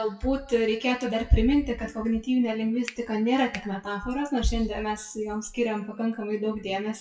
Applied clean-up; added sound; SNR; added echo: classical method WPE with log-MMSE.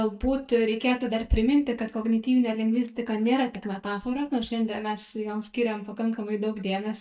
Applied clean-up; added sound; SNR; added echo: neural mask model DeepFilterNet 3.